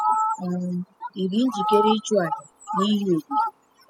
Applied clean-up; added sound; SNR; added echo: classical method spectral subtraction.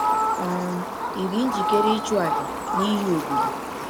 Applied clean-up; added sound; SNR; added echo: none; Fowl; -1 dB; none.